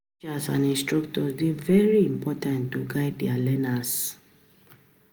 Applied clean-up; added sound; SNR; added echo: none; none; none; none.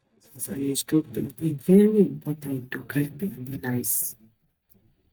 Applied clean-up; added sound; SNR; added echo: neural mask model DeepFilterNet 3.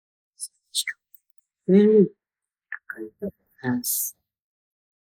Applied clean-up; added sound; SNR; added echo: neural mask model Resemble Enhance denoiser.